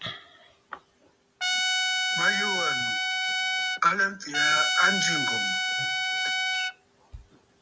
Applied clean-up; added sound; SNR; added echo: none; Trumpet; -4 dB; none.